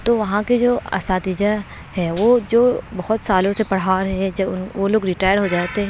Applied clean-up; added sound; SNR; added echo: none; Gunshot, gunfire; 19 dB; none.